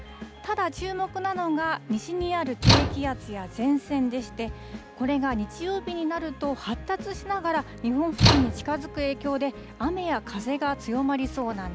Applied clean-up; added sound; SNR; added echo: none; Slam / Tools; -3 dB; none.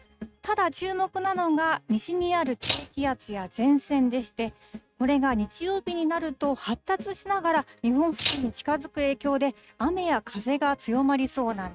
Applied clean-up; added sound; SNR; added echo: neural mask model RNNoise.